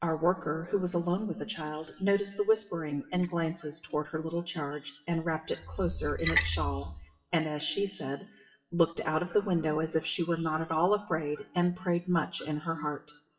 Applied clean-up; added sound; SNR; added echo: classical method WPE with log-MMSE.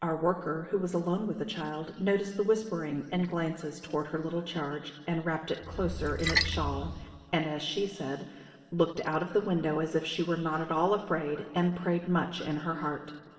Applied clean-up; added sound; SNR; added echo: none; Splash, splatter; 3 dB; reverberation time 1.9 s.